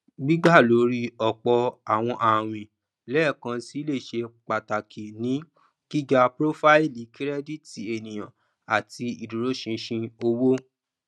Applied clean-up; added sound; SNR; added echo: neural mask model RNNoise.